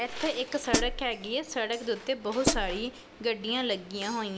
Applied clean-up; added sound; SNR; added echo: none; Hi-hat; -2 dB; none.